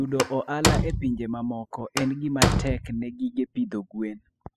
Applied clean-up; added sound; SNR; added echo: classical method spectral subtraction.